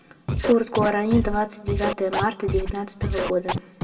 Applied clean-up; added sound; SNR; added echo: none; Scratching (performance technique); 4 dB; reverberation time 0.7 s.